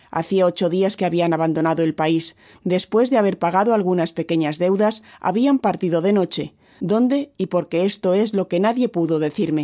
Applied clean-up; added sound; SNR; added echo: none; none; none; none.